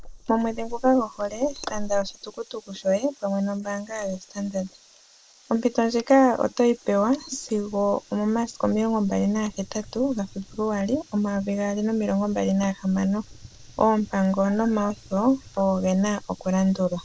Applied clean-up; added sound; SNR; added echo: neural mask model Resemble Enhance denoiser.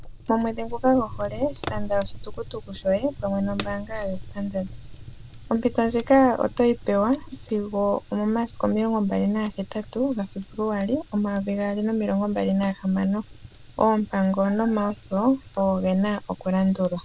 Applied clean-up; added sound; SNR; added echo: none; Fire; 14 dB; none.